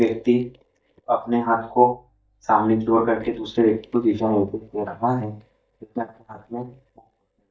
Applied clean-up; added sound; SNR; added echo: neural mask model DeepFilterNet 3.